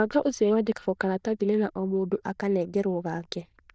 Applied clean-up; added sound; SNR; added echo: neural diffusion model UNIVERSE++.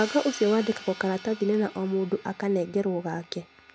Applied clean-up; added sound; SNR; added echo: none; Crash cymbal; 17 dB; none.